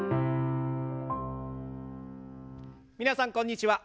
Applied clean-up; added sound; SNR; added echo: none; none; none; none.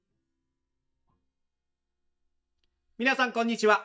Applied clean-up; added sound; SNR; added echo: neural mask model DeepFilterNet 3.